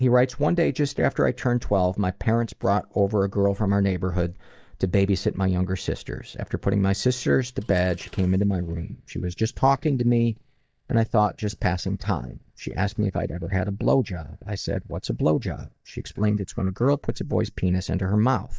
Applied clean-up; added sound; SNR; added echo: neural mask model DeepFilterNet 3.